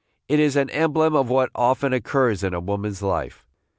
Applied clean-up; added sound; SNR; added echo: none; none; none; none.